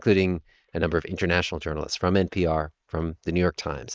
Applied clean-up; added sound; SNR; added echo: neural mask model Resemble Enhance denoiser.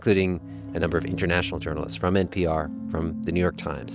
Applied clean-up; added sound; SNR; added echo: none; none; none; none.